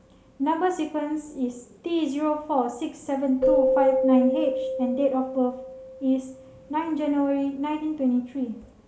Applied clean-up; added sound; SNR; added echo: none; Keyboard (musical); 4 dB; none.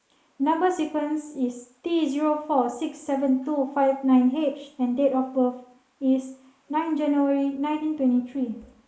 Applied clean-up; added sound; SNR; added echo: neural mask model Resemble Enhance denoiser.